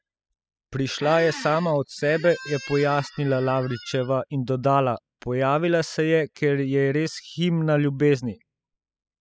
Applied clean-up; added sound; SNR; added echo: classical method spectral subtraction.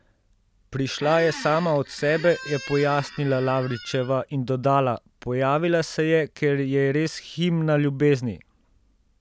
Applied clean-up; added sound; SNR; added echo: none; Squeak; 14 dB; none.